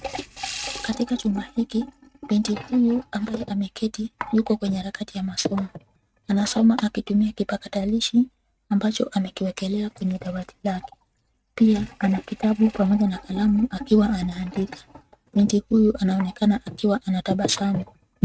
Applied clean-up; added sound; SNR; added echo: neural mask model RNNoise.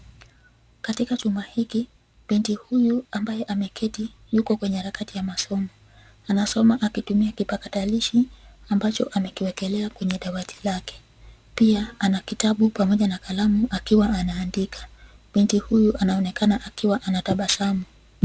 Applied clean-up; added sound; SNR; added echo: none; none; none; none.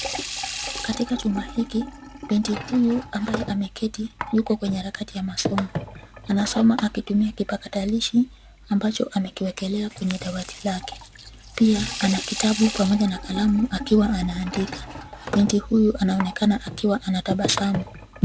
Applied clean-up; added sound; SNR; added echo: none; Sink (filling or washing) / Water tap, faucet; 11 dB; none.